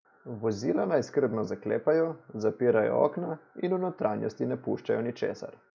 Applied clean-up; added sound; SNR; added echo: none; none; none; none.